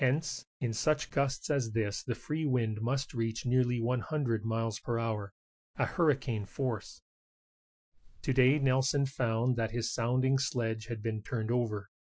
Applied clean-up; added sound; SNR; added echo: classical method Wiener filter.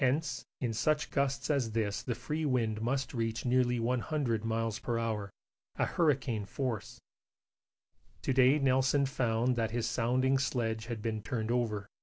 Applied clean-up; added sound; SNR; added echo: neural separator model SepFormer DNS4.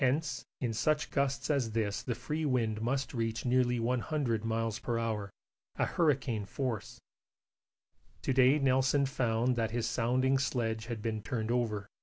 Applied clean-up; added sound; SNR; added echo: none; Wind; 19 dB; none.